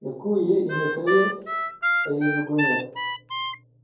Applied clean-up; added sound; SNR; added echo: none; Harmonica; 2 dB; reverberation time 2.3 s.